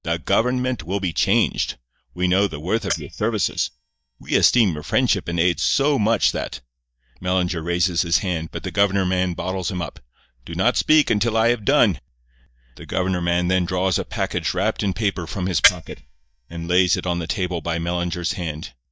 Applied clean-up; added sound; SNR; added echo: neural mask model DeepFilterNet 3.